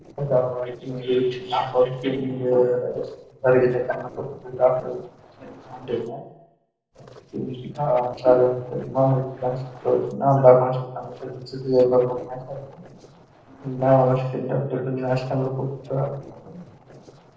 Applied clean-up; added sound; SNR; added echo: neural separator model SepFormer DNS4.